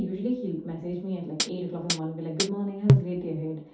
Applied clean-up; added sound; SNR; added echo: none; Hi-hat; -4 dB; reverberation time 0.5 s.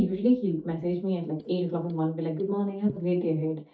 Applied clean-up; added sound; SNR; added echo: neural mask model DeepFilterNet 3.